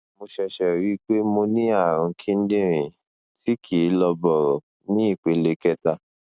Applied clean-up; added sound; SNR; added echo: none; none; none; none.